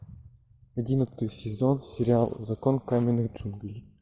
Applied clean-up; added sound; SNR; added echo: none; none; none; none.